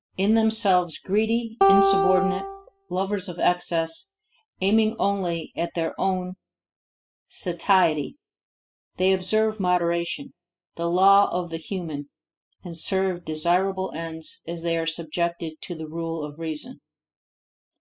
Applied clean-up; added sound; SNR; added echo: classical method spectral subtraction.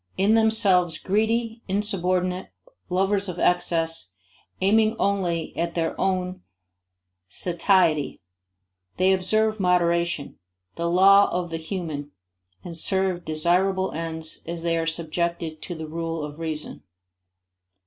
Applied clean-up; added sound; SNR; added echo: none; none; none; none.